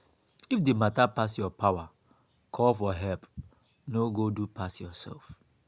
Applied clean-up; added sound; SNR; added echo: none; none; none; none.